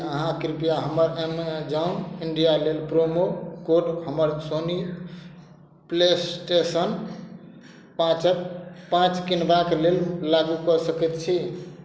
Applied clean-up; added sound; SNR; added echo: none; none; none; none.